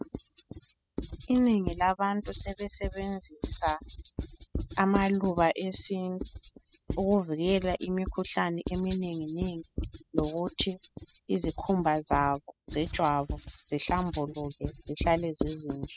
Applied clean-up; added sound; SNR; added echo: classical method spectral subtraction.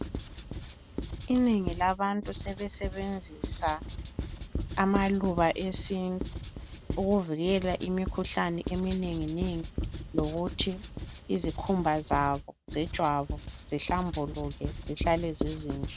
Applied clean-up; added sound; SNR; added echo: none; Writing; 6 dB; none.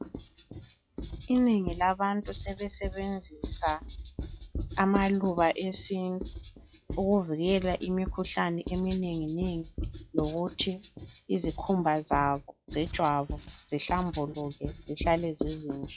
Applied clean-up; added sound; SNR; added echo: classical method log-MMSE.